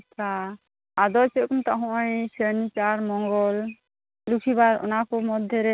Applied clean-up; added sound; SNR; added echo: none; none; none; none.